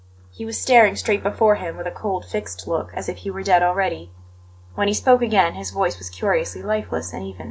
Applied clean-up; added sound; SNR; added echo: none; none; none; none.